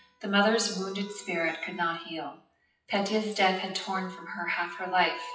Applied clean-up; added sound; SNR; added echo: classical method WPE with log-MMSE.